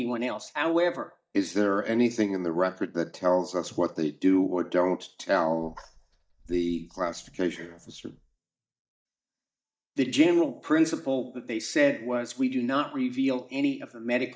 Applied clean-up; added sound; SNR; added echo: neural mask model DeepFilterNet 3.